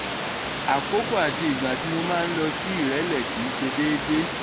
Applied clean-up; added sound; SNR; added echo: none; Water; 2 dB; none.